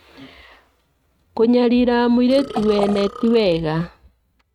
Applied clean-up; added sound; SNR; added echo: neural mask model RNNoise.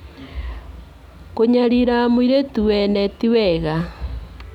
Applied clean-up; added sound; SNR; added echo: none; none; none; none.